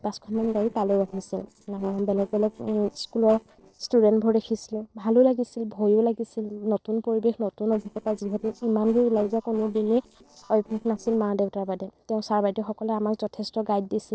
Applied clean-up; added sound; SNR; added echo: neural separator model SepFormer DNS4.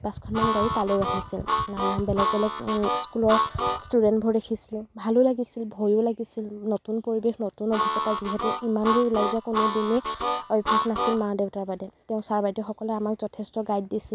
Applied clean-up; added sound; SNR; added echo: none; Harmonica; 1 dB; none.